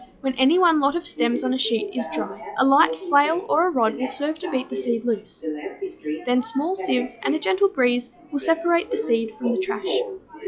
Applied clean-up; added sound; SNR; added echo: classical method log-MMSE.